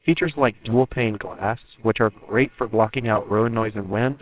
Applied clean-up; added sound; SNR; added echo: neural separator model SepFormer WHAMR!.